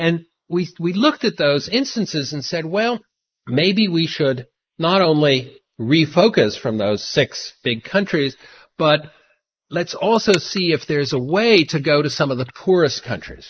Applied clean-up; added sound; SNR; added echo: neural mask model Resemble Enhance denoiser.